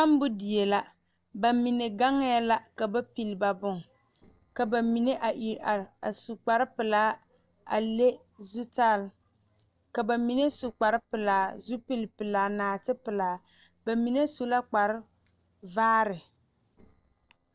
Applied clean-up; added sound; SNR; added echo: neural separator model SepFormer DNS4.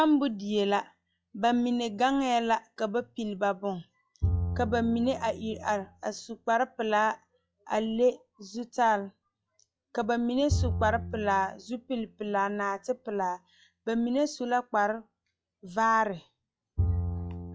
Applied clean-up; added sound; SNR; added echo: classical method log-MMSE.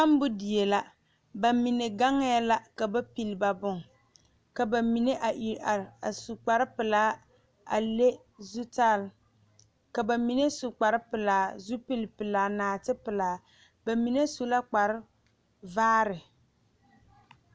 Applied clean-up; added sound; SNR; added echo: none; none; none; none.